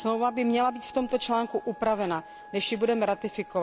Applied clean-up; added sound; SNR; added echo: none; Wind instrument, woodwind instrument; 18 dB; none.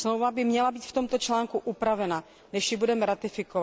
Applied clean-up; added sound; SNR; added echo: none; none; none; none.